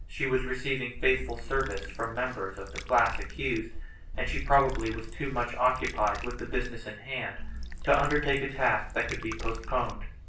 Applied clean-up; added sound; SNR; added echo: none; Water / Liquid; 9 dB; reverberation time 0.3 s.